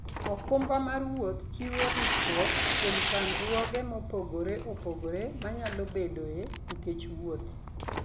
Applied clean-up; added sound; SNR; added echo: none; Tearing; -2 dB; none.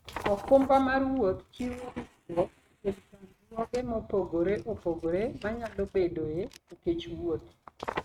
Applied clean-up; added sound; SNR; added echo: neural mask model RNNoise.